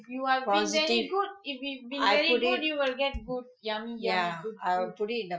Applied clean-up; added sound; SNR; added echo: classical method Wiener filter.